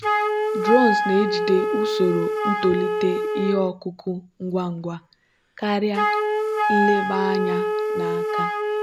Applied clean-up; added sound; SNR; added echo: none; Wind instrument, woodwind instrument; -1 dB; none.